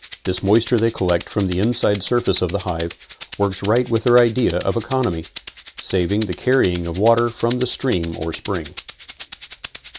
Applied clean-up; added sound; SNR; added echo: none; Rattle (instrument); 18 dB; none.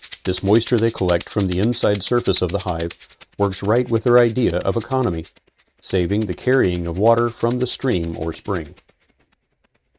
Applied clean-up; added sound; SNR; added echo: neural mask model RNNoise.